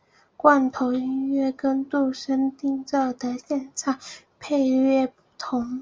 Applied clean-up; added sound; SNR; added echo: none; none; none; none.